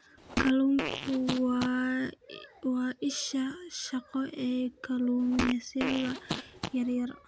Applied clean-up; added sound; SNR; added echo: none; Fart; 6 dB; none.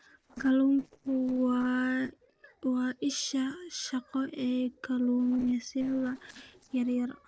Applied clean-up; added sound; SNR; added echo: neural separator model SepFormer DNS4.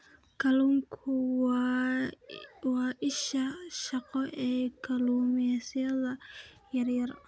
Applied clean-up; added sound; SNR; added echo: none; none; none; none.